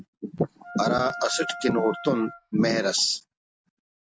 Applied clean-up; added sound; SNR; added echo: none; Wind instrument, woodwind instrument; 11 dB; none.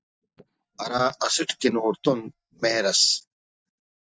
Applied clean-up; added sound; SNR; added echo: neural mask model DeepFilterNet 3.